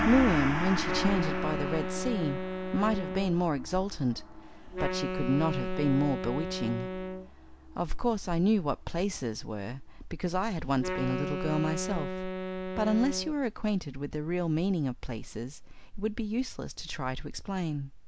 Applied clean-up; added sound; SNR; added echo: none; Wind instrument, woodwind instrument + Gong; 6 dB; none.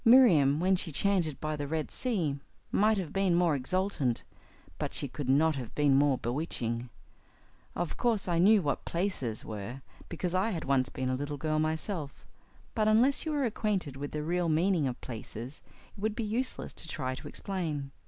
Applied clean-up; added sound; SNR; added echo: none; none; none; none.